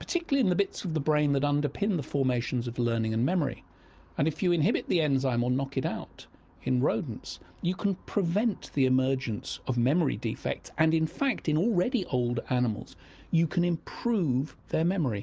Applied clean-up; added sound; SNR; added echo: none; none; none; none.